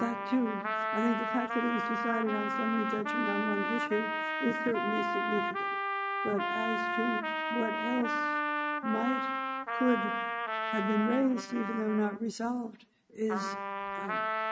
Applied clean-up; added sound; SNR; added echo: neural mask model RNNoise.